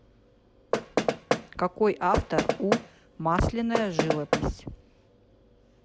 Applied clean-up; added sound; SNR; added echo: none; Knock; -1 dB; none.